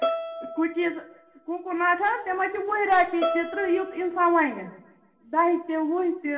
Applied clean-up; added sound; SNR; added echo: none; Bowed string instrument; 10 dB; reverberation time 0.7 s.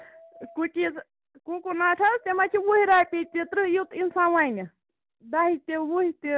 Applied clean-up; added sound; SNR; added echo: none; none; none; none.